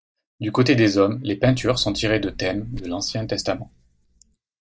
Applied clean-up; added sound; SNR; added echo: neural mask model DeepFilterNet 3.